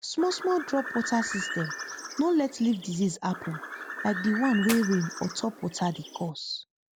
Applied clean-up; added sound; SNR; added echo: none; Clapping + Bird; 9 dB; none.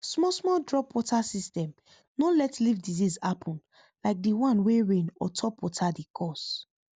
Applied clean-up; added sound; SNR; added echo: none; none; none; none.